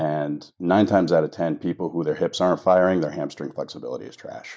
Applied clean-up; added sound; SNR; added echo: none; none; none; none.